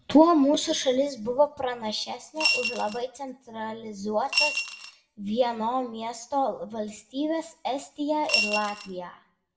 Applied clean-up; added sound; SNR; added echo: none; Coin (dropping) / Glass; 2 dB; reverberation time 0.5 s.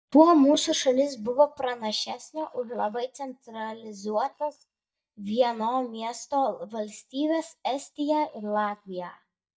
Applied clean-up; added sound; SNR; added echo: neural mask model DeepFilterNet 3.